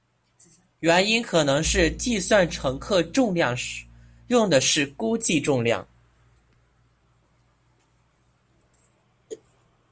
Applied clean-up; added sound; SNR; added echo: none; Bowed string instrument; 18 dB; none.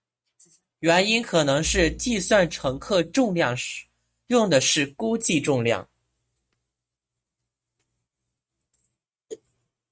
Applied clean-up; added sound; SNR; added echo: neural mask model RNNoise.